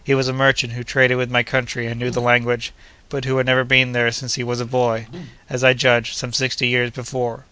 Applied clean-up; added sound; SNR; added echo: none; Liquid; 19 dB; none.